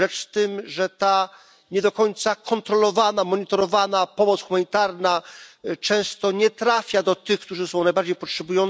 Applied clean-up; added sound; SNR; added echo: none; none; none; none.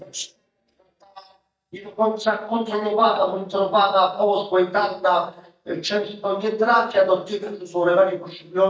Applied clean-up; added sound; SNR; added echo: neural mask model DeepFilterNet 3.